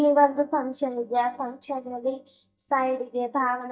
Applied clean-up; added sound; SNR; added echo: neural mask model DeepFilterNet 3.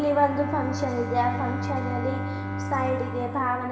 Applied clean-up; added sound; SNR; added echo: none; Bowed string instrument; 4 dB; reverberation time 2.5 s.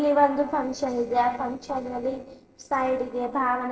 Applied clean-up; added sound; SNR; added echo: neural separator model SepFormer DNS4.